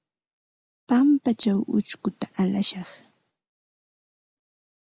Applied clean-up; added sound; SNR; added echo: none; none; none; none.